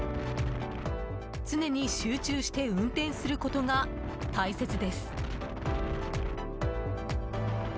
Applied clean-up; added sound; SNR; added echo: none; Wind; 10 dB; none.